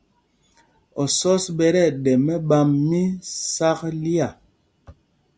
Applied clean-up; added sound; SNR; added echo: none; none; none; none.